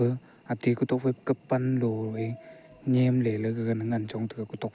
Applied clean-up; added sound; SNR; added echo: none; none; none; none.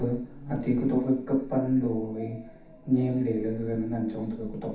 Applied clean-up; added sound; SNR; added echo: none; Buzz; 15 dB; reverberation time 0.7 s.